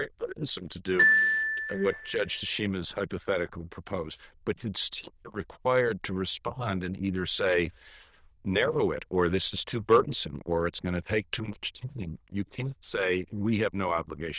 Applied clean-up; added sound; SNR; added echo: neural diffusion model UNIVERSE++.